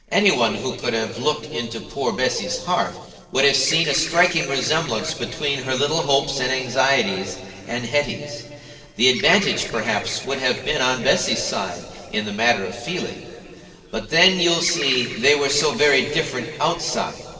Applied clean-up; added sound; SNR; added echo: neural separator model SepFormer DNS4.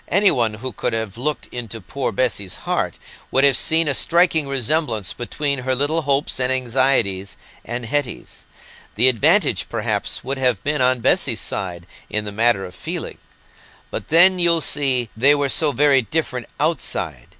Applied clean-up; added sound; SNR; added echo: none; none; none; none.